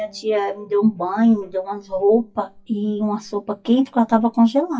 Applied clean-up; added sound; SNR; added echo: classical method WPE with log-MMSE.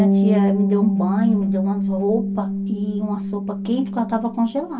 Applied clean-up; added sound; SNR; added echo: none; Bass guitar; -3 dB; reverberation time 0.2 s.